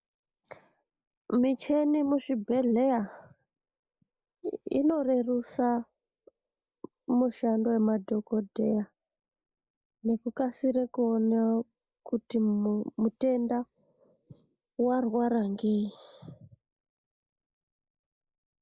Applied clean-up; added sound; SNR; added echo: neural mask model Resemble Enhance denoiser.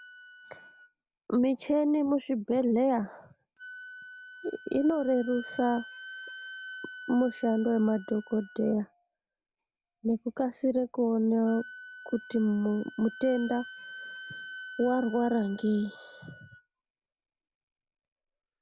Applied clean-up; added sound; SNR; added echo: none; Wind instrument, woodwind instrument; 17 dB; none.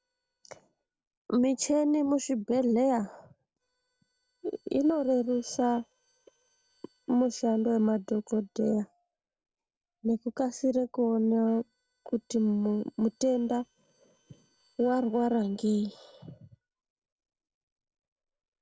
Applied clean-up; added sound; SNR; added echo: neural separator model SepFormer DNS4.